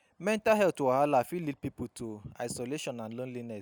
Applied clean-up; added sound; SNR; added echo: none; none; none; none.